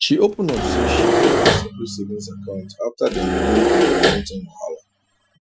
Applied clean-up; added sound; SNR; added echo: classical method Wiener filter.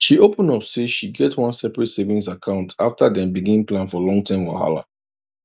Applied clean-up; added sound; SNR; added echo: none; none; none; none.